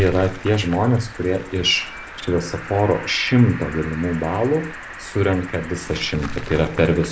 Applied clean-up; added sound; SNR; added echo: none; Cricket; 13 dB; none.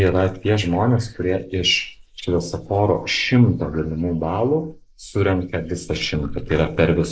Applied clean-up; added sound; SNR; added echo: neural mask model Resemble Enhance denoiser.